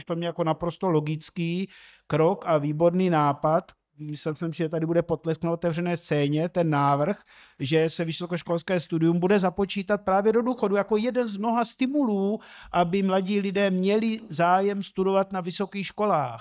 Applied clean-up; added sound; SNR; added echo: neural mask model DeepFilterNet 3.